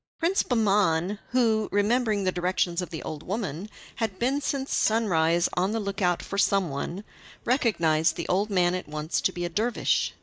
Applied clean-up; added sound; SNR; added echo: neural mask model DeepFilterNet 3.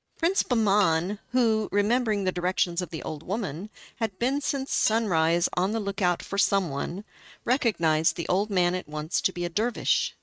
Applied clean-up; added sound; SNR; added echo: neural mask model RNNoise.